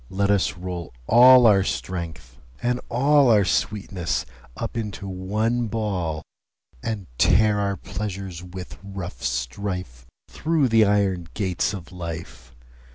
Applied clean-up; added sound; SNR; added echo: none; none; none; none.